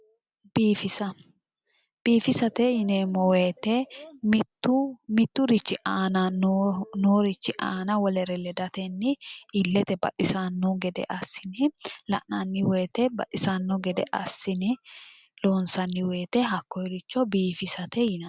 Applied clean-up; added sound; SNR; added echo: none; none; none; none.